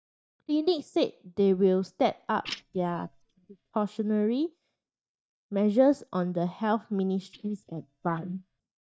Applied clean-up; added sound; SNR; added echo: neural mask model DeepFilterNet 3.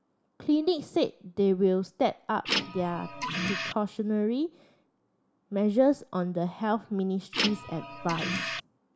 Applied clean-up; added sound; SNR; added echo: none; Printer; 3 dB; none.